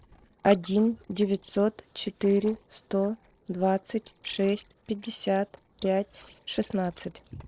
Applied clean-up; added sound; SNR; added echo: neural separator model SepFormer DNS4.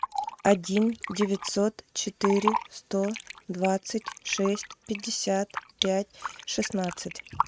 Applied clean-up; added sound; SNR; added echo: neural mask model RNNoise.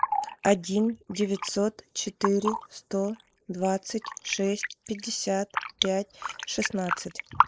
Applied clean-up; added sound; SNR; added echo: neural mask model Resemble Enhance denoiser.